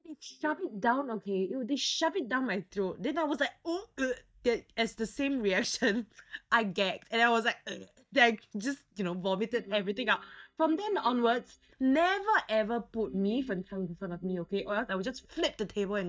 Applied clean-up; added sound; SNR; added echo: neural mask model DeepFilterNet 3.